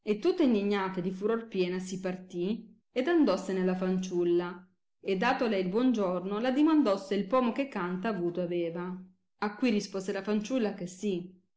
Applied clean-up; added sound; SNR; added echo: none; none; none; none.